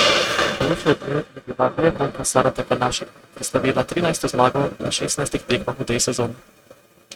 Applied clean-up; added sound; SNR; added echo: neural mask model RNNoise.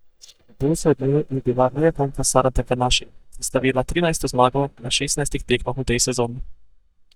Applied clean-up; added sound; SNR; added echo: neural mask model DeepFilterNet 3.